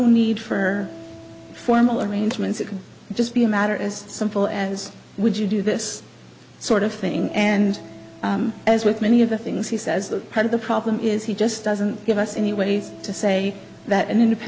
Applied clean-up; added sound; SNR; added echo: none; Piano; 18 dB; none.